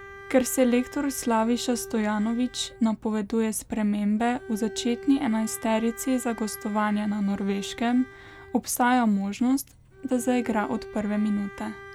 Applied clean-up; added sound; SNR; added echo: none; Bowed string instrument; 18 dB; none.